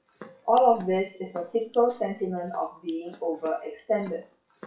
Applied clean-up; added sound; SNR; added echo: classical method WPE with log-MMSE.